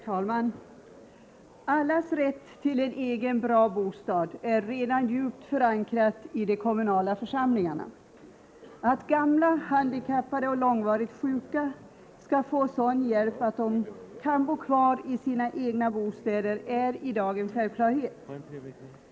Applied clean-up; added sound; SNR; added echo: none; none; none; none.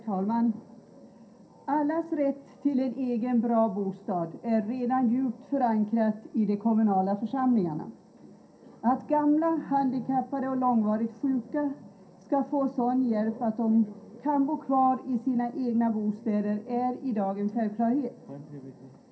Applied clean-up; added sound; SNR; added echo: none; none; none; reverberation time 0.3 s.